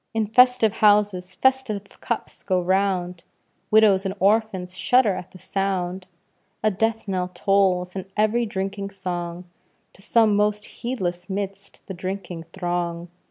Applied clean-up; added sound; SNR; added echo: none; none; none; none.